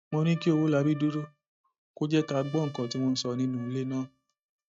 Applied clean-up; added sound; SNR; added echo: neural mask model RNNoise.